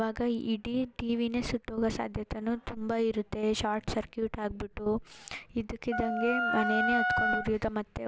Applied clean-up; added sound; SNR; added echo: none; Wind instrument, woodwind instrument; -1 dB; none.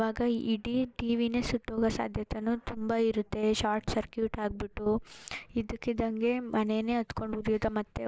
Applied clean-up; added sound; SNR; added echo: neural mask model Resemble Enhance denoiser.